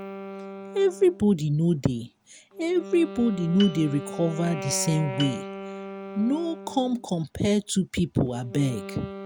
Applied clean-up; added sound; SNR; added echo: none; Piano + Wind instrument, woodwind instrument; 12 dB; none.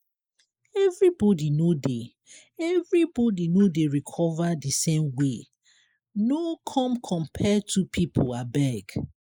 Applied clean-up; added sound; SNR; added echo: neural mask model Resemble Enhance denoiser.